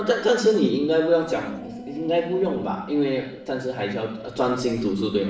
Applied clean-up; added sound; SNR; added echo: none; Dog; 16 dB; reverberation time 0.7 s.